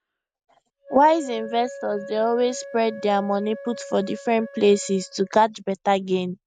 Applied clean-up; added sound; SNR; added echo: neural mask model RNNoise.